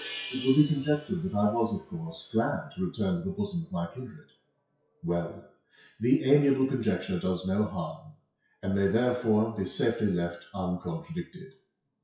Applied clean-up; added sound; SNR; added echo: classical method WPE with log-MMSE.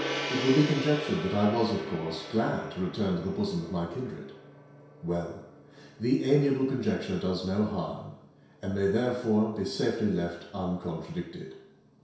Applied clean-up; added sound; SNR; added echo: none; Gong; 12 dB; reverberation time 0.7 s.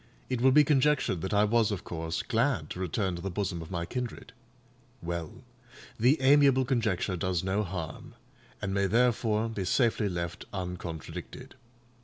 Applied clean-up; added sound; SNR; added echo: none; none; none; none.